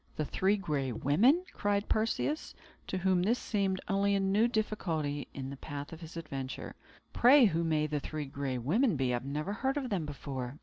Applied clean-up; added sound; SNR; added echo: none; none; none; none.